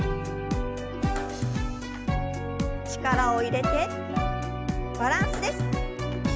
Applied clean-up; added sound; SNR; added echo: none; none; none; none.